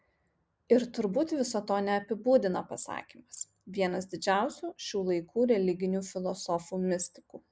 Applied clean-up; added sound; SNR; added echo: none; none; none; none.